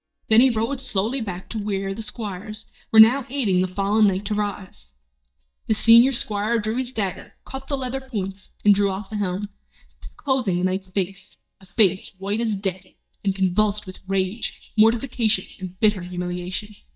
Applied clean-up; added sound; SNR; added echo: neural mask model DeepFilterNet 3.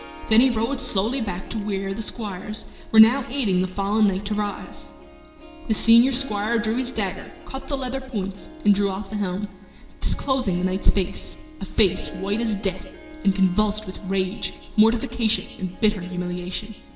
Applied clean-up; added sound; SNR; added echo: none; Harp; 20 dB; reverberation time 1.3 s.